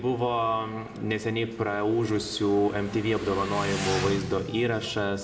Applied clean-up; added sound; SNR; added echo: none; Motorcycle; 11 dB; reverberation time 0.8 s.